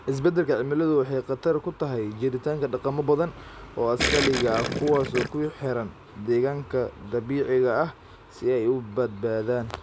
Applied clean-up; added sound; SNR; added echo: none; Gurgling; 3 dB; none.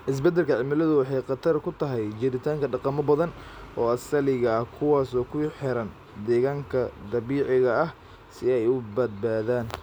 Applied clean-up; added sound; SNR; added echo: none; none; none; none.